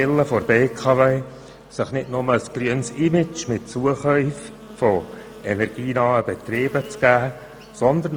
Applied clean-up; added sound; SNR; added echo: none; Buzz; 20 dB; none.